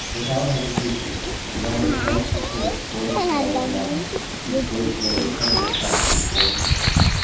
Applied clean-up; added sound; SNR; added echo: none; Bird vocalization, bird call, bird song; -5 dB; reverberation time 0.9 s.